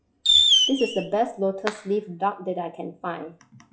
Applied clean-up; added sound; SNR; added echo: classical method log-MMSE.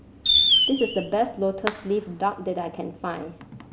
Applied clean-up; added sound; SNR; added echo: none; Fireworks; -4 dB; none.